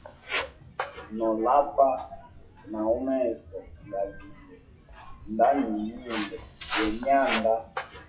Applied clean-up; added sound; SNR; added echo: classical method WPE with log-MMSE.